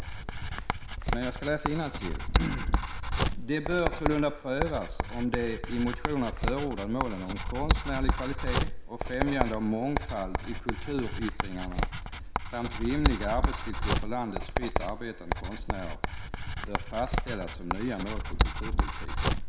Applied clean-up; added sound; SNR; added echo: none; Writing; -3 dB; none.